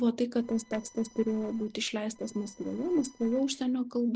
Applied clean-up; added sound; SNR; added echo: neural separator model SepFormer DNS4.